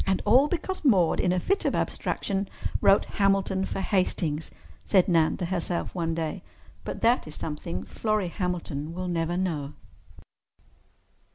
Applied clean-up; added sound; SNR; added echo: none; none; none; none.